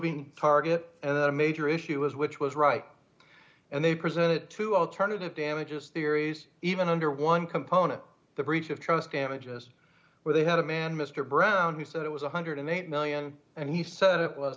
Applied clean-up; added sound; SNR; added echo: none; none; none; none.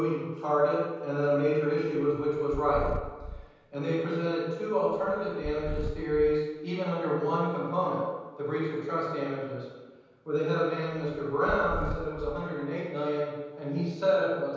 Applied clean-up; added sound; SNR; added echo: none; Purr; 10 dB; reverberation time 1.2 s.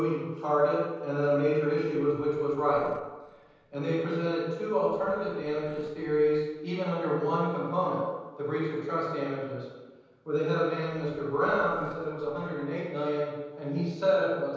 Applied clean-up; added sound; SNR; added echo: neural separator model SepFormer DNS4.